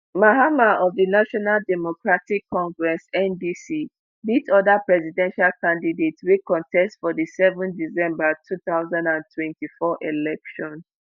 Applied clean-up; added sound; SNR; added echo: none; none; none; none.